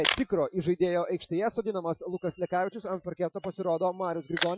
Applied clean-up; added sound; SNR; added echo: classical method Wiener filter.